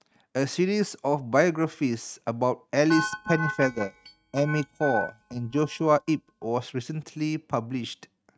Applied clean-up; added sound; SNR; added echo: neural mask model RNNoise.